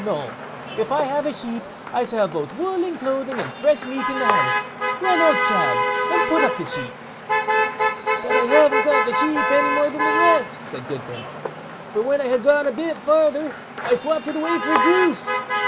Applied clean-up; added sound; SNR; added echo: none; Motor vehicle (road); 1 dB; none.